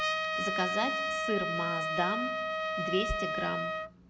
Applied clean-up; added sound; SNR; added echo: none; Trumpet; -3 dB; none.